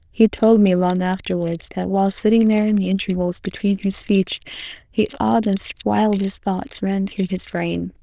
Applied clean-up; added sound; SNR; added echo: neural diffusion model UNIVERSE++.